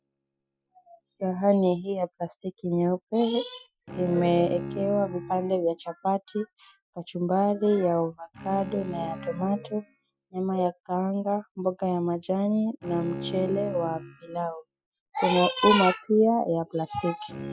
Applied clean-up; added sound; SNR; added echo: classical method Wiener filter.